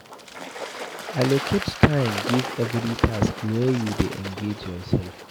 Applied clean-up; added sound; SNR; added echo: none; Water / Bird; 8 dB; none.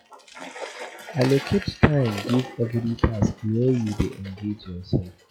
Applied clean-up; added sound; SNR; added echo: classical method log-MMSE.